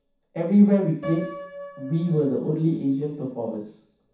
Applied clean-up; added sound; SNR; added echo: none; Piano; 17 dB; reverberation time 0.7 s.